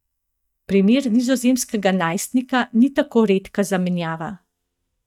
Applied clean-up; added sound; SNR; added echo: neural mask model DeepFilterNet 3.